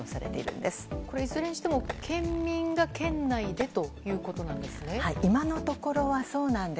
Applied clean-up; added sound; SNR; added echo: none; Tap + Zipper (clothing); 12 dB; none.